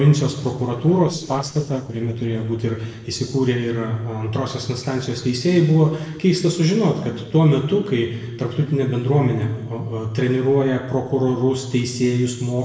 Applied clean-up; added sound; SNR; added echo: neural separator model SepFormer DNS4.